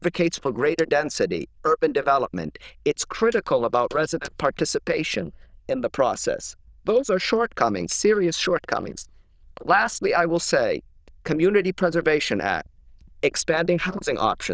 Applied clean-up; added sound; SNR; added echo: neural diffusion model UNIVERSE++.